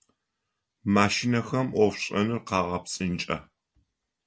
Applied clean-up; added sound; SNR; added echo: none; none; none; none.